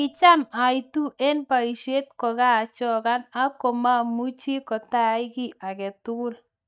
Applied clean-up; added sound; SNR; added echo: neural mask model DeepFilterNet 3.